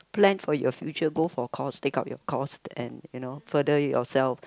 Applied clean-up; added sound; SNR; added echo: none; none; none; none.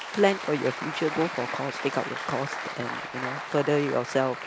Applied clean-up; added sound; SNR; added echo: none; Applause; 7 dB; none.